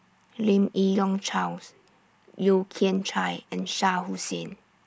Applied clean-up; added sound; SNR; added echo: none; none; none; none.